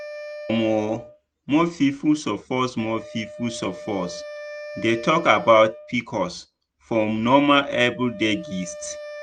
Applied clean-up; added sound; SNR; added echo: none; Wind instrument, woodwind instrument; 16 dB; none.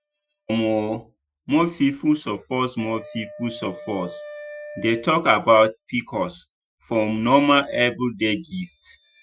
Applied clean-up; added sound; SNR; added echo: classical method Wiener filter.